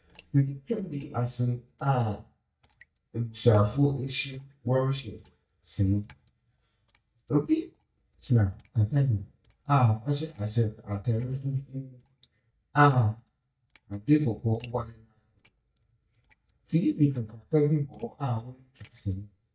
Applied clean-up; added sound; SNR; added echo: neural mask model DeepFilterNet 3.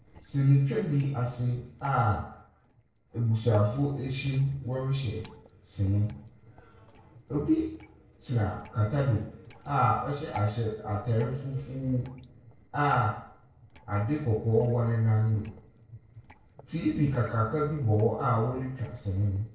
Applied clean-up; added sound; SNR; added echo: neural separator model SepFormer DNS4.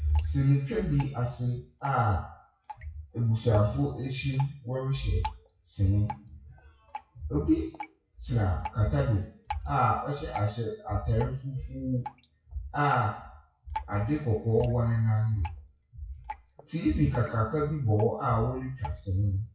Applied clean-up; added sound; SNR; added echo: classical method WPE with log-MMSE.